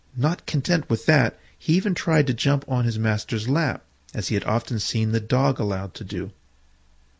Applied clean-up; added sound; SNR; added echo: none; none; none; none.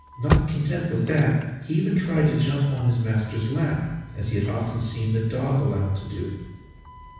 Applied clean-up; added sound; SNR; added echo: none; Slam / Engine starting; 10 dB; reverberation time 1.1 s.